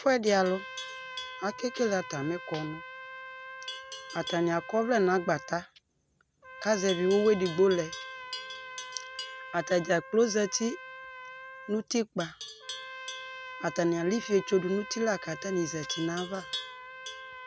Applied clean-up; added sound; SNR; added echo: none; Trumpet + Livestock, farm animals, working animals; 12 dB; none.